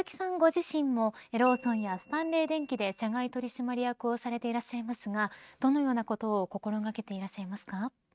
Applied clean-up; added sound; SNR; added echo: neural mask model RNNoise.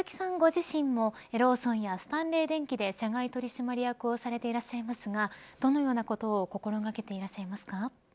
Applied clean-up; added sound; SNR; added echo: none; none; none; none.